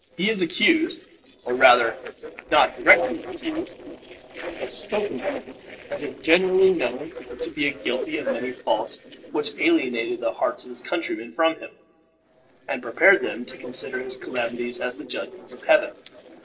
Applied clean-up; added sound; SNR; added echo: neural separator model SepFormer DNS4.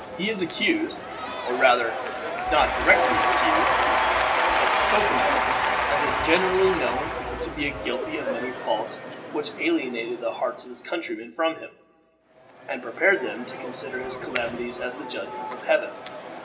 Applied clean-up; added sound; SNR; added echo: none; Applause / Crowd / Cheering; 0 dB; reverberation time 1.5 s.